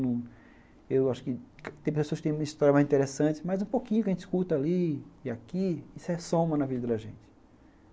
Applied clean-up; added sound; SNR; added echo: none; none; none; none.